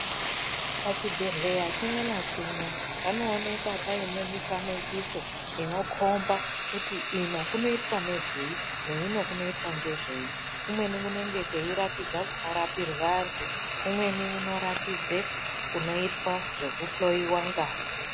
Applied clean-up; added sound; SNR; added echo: none; Frying (food); -2 dB; none.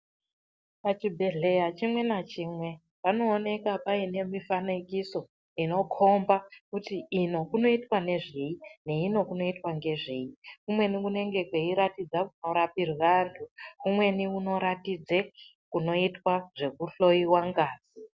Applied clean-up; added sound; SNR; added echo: none; none; none; none.